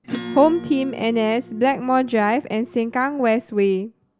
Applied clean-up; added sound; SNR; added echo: none; Acoustic guitar / Strum; 15 dB; none.